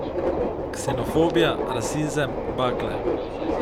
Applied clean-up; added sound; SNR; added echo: none; Subway, metro, underground; -1 dB; none.